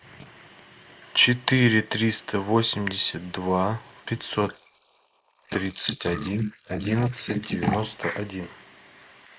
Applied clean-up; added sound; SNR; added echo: neural mask model Resemble Enhance denoiser.